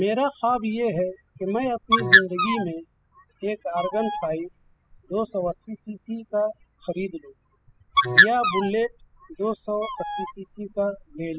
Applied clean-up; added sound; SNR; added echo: classical method spectral subtraction.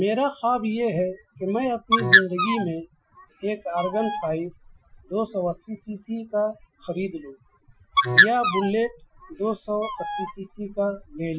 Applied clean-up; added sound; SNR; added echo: classical method Wiener filter.